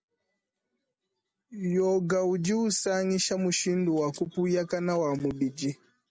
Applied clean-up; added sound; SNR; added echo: none; none; none; none.